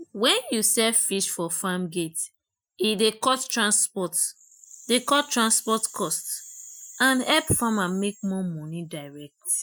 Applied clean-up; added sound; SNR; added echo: classical method Wiener filter.